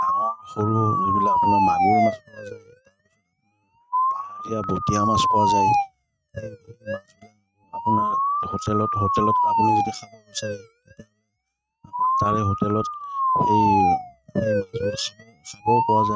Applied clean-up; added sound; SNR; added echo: neural mask model RNNoise.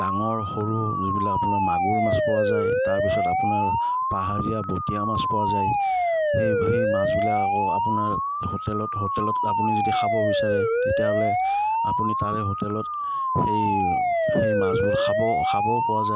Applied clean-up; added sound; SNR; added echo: none; Siren; -5 dB; none.